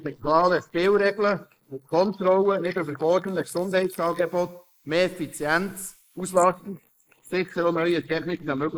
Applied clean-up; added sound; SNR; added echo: neural mask model Resemble Enhance denoiser.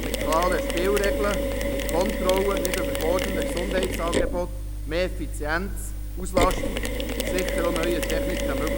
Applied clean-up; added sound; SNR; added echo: none; Mechanisms; -2 dB; none.